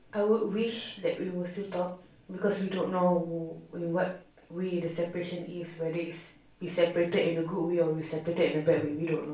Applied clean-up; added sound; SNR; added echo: none; none; none; reverberation time 0.4 s.